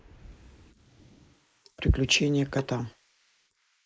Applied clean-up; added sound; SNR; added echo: neural mask model Resemble Enhance denoiser.